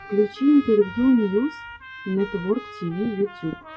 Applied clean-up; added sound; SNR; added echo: classical method log-MMSE.